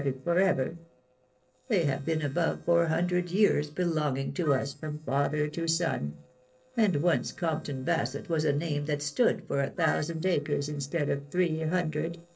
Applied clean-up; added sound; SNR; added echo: neural separator model SepFormer DNS4.